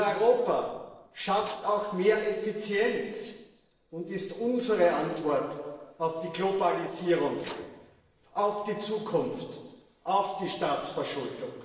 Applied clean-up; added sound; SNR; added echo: neural separator model SepFormer DNS4.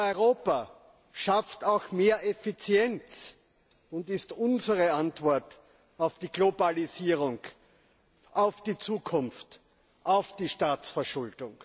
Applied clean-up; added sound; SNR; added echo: none; none; none; none.